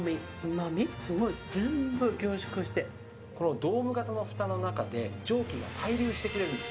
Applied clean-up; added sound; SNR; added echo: none; none; none; none.